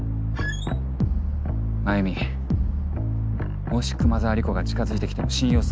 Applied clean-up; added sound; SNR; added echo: none; Squeak; 13 dB; none.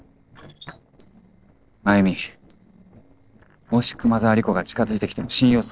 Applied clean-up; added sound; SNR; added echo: neural separator model SepFormer DNS4.